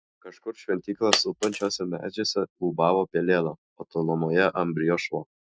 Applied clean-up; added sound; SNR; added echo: classical method Wiener filter.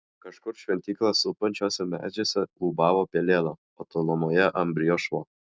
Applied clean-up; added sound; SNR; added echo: none; none; none; none.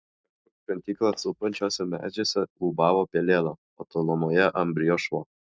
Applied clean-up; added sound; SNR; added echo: neural mask model DeepFilterNet 3.